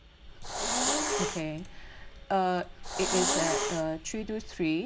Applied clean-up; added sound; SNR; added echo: none; Hiss; -1 dB; none.